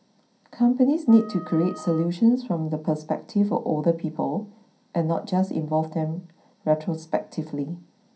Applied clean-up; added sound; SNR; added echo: none; Wind instrument, woodwind instrument; 17 dB; reverberation time 0.3 s.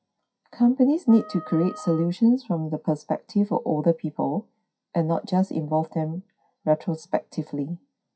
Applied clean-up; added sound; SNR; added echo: classical method WPE with log-MMSE.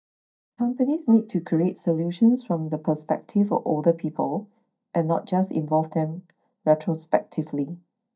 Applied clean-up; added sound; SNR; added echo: neural mask model DeepFilterNet 3.